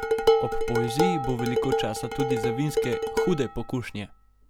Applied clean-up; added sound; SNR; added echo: none; Dishes, pots, and pans; -2 dB; none.